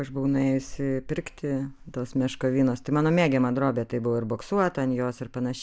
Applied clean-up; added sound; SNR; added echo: none; none; none; none.